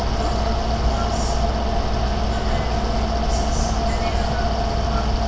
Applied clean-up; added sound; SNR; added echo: none; Mechanical fan; -2 dB; reverberation time 0.6 s.